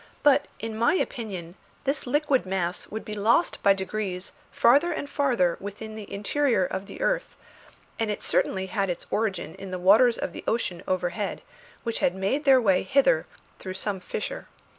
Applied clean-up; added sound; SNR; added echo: none; none; none; none.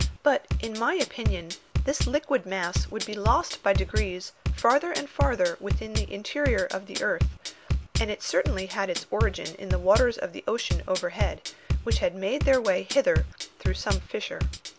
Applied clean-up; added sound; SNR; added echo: none; Bass drum / Drum kit; 2 dB; none.